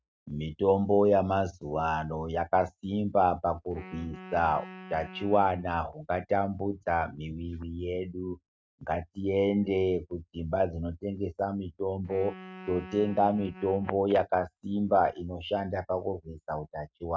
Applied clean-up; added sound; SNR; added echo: neural mask model RNNoise.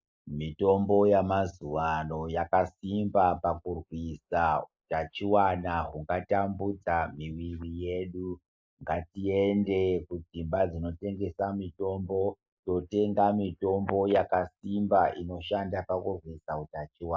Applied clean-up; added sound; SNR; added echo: neural mask model Resemble Enhance denoiser.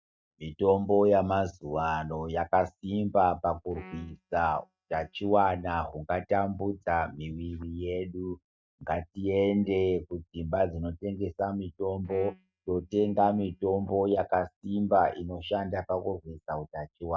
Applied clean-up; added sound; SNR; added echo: neural mask model DeepFilterNet 3.